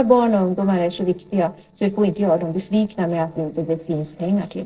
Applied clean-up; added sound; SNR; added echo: neural separator model SepFormer DNS4.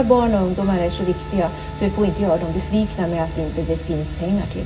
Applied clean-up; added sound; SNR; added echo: none; Wind instrument, woodwind instrument; 20 dB; reverberation time 0.4 s.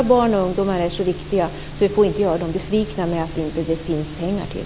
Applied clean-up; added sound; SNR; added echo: none; none; none; none.